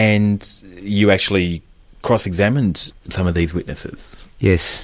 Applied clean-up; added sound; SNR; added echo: none; none; none; none.